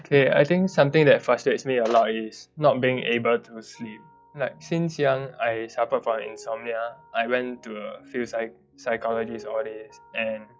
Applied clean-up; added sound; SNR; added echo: classical method log-MMSE.